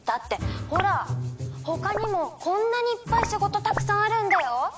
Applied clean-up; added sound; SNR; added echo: none; none; none; none.